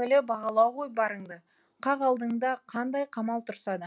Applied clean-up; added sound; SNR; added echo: none; none; none; none.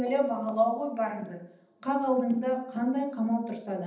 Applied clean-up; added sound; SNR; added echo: none; none; none; reverberation time 0.8 s.